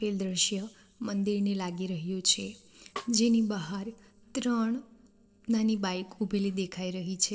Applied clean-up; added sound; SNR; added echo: neural separator model SepFormer DNS4.